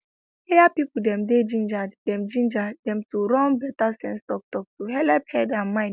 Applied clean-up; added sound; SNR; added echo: none; none; none; none.